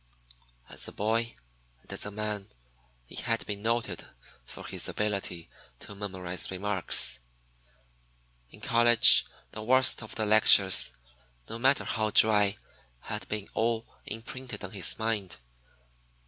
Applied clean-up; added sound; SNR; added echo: none; none; none; none.